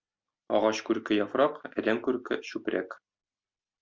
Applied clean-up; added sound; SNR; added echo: none; none; none; none.